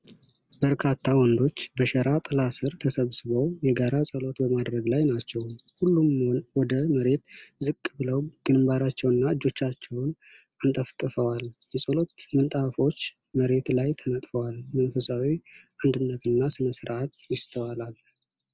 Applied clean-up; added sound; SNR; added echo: none; none; none; none.